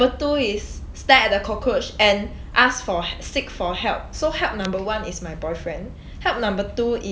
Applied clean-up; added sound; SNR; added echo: none; none; none; none.